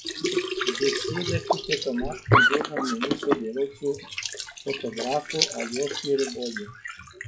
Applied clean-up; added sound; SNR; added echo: classical method log-MMSE.